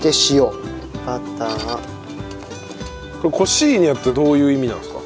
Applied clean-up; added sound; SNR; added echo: none; none; none; none.